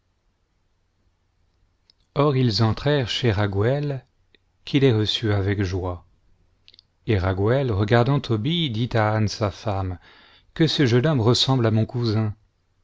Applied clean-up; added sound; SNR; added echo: none; none; none; none.